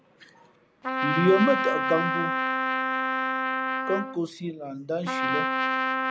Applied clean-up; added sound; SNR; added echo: none; Trumpet; -1 dB; none.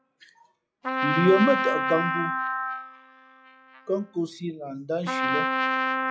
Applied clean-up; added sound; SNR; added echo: classical method log-MMSE.